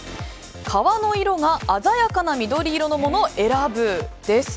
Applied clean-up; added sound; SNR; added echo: none; none; none; none.